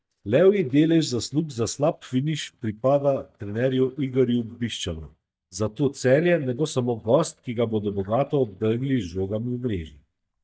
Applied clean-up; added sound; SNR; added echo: neural mask model DeepFilterNet 3.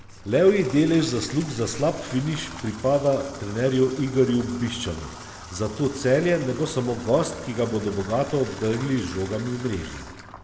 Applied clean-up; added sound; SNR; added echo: none; Bathtub (filling or washing) / Water tap, faucet; 15 dB; none.